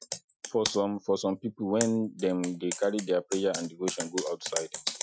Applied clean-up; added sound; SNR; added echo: classical method Wiener filter.